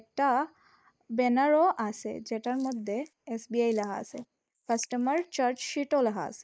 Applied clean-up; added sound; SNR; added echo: neural mask model Resemble Enhance denoiser.